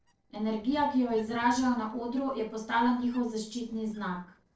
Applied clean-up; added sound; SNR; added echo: neural separator model SepFormer DNS4.